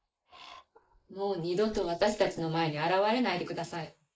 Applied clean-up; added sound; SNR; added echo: neural mask model Resemble Enhance denoiser.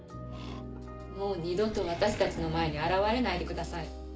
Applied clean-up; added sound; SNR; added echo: none; Animal; 14 dB; none.